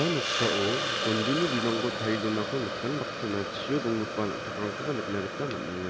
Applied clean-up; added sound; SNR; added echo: none; Hiss; 1 dB; none.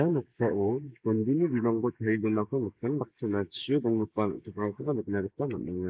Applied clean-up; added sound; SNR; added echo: neural mask model Resemble Enhance denoiser.